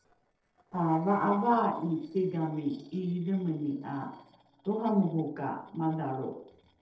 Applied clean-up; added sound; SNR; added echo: neural separator model SepFormer DNS4.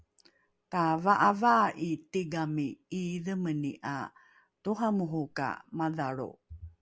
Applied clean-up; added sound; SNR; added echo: none; none; none; none.